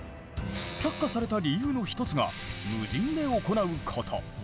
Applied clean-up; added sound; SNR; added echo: none; none; none; none.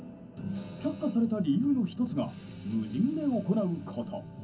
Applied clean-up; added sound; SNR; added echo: none; none; none; reverberation time 0.4 s.